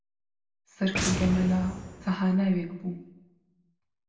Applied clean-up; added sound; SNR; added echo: none; Boom; 7 dB; reverberation time 0.8 s.